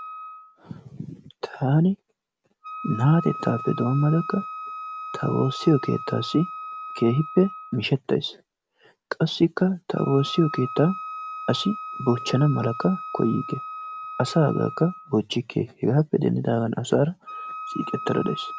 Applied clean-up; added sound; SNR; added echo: none; Wind instrument, woodwind instrument; 12 dB; none.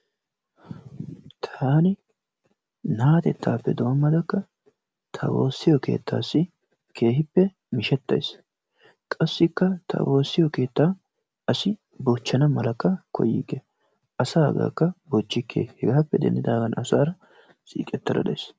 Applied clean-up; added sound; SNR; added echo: none; none; none; none.